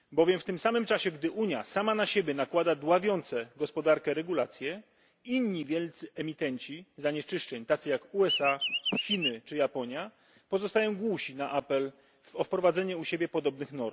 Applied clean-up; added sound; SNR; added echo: none; Chirp, tweet; 1 dB; none.